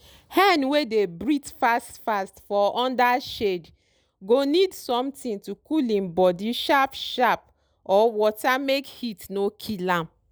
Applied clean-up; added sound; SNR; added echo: none; none; none; none.